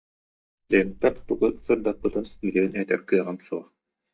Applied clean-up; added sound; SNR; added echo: neural mask model DeepFilterNet 3.